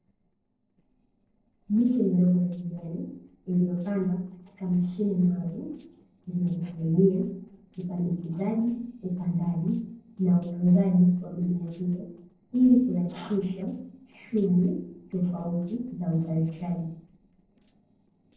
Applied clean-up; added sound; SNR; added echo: neural separator model SepFormer DNS4.